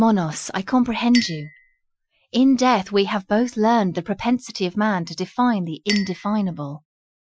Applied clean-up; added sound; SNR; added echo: classical method Wiener filter.